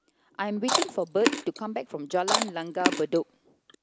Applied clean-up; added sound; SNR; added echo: none; Chewing, mastication; 0 dB; none.